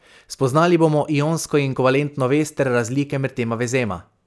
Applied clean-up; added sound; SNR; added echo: none; none; none; none.